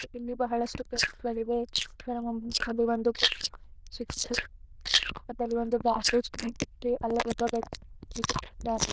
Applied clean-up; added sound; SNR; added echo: neural diffusion model UNIVERSE++.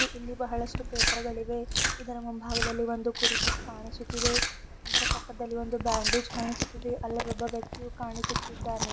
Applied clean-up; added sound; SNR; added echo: none; Chewing, mastication; -3 dB; none.